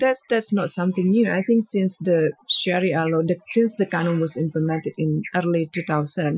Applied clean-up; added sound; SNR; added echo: classical method Wiener filter.